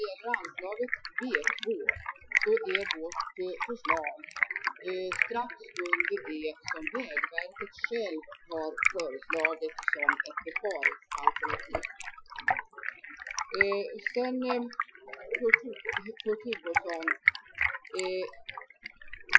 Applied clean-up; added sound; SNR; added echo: classical method Wiener filter.